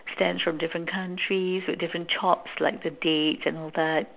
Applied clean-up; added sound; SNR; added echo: none; none; none; none.